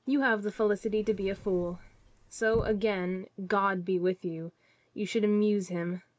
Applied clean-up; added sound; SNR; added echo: none; Sliding door / Slam / Wood; 15 dB; none.